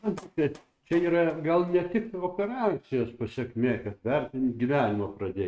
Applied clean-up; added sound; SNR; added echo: neural mask model RNNoise.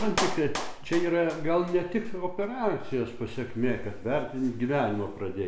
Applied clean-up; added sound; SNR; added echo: none; Clapping; 12 dB; none.